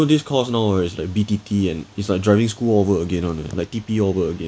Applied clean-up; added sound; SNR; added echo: none; none; none; none.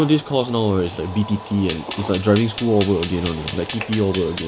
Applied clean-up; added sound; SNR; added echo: none; Fire; 9 dB; none.